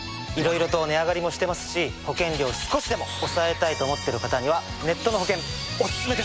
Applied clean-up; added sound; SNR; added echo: none; none; none; none.